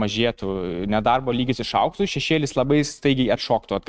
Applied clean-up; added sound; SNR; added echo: neural mask model RNNoise.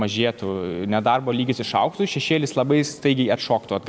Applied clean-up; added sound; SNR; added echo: none; none; none; none.